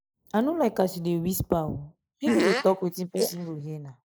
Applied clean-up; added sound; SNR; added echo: neural mask model Resemble Enhance denoiser.